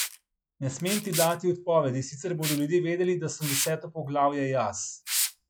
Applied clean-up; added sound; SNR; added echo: classical method log-MMSE.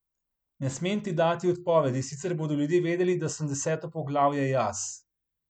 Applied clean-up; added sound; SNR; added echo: none; none; none; none.